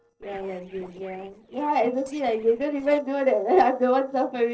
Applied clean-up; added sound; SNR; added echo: neural separator model SepFormer DNS4.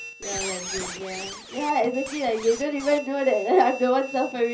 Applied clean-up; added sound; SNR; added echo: none; Squeak; 12 dB; reverberation time 0.5 s.